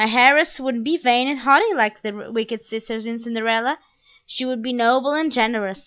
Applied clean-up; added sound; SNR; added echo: none; none; none; none.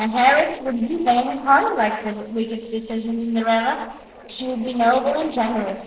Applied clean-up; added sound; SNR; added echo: neural separator model SepFormer DNS4.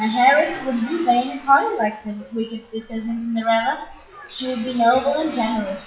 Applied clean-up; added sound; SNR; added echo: classical method WPE with log-MMSE.